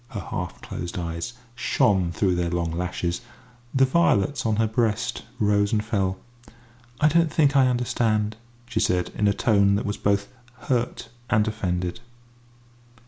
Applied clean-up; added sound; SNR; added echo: none; none; none; none.